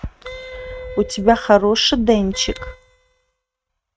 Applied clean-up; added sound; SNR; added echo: neural mask model RNNoise.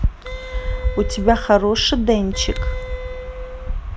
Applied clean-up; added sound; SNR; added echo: none; Wind instrument, woodwind instrument; 14 dB; none.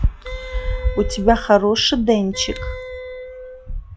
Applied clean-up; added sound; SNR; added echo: classical method log-MMSE.